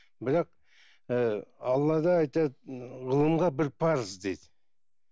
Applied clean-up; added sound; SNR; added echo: none; none; none; none.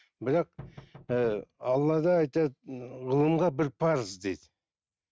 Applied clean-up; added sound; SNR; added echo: neural mask model RNNoise.